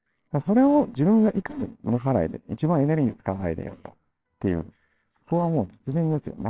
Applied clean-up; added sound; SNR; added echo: neural separator model SepFormer WHAMR!.